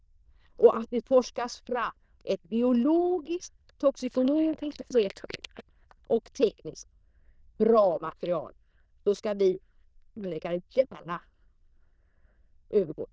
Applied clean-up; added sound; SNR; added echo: neural diffusion model UNIVERSE++.